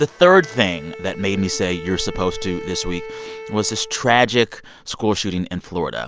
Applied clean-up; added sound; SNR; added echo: none; Bowed string instrument; 16 dB; none.